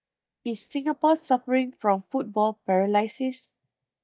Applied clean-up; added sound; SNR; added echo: neural mask model DeepFilterNet 3.